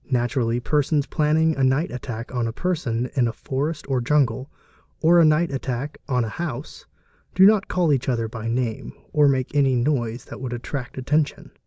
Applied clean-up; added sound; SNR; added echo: none; none; none; none.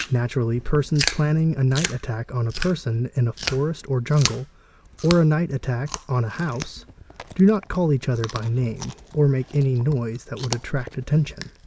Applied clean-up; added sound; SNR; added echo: none; Chewing, mastication; 12 dB; none.